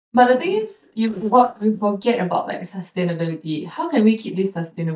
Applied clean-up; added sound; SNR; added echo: neural mask model DeepFilterNet 3.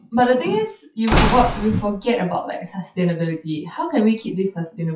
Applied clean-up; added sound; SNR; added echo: classical method WPE with log-MMSE.